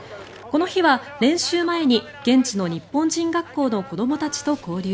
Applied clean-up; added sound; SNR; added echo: none; none; none; none.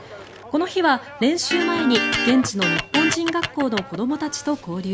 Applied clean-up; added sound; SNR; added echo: none; Electric guitar; 2 dB; none.